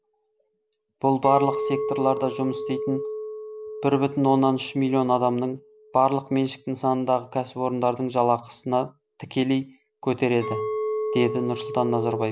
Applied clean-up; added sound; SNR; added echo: none; Chink, clink; 9 dB; none.